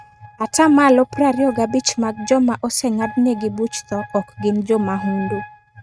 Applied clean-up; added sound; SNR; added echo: neural mask model RNNoise.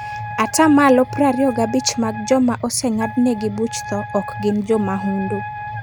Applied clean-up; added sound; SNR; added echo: none; Mechanisms + Wind instrument, woodwind instrument; 11 dB; none.